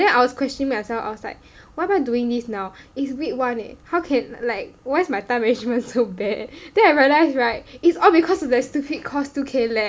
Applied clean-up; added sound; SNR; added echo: none; none; none; none.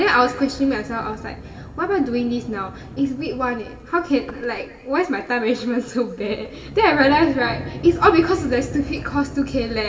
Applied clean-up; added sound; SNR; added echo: none; Sliding door; 15 dB; reverberation time 1.7 s.